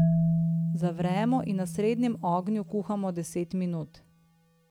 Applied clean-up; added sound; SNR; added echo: none; Marimba, xylophone; 1 dB; none.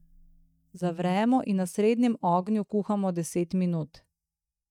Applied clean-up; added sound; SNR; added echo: neural mask model DeepFilterNet 3.